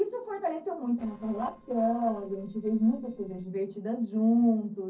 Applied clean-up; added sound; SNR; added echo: neural separator model SepFormer DNS4.